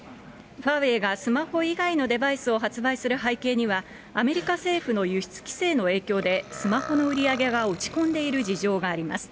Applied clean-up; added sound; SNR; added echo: none; Burping, eructation; 14 dB; none.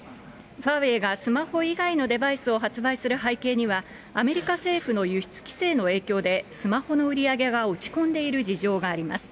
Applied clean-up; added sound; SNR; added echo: none; none; none; none.